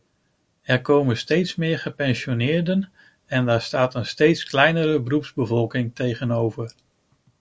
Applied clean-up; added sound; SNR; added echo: none; none; none; none.